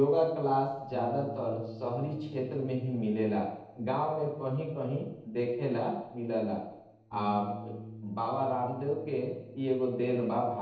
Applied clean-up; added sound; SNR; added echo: neural separator model SepFormer DNS4.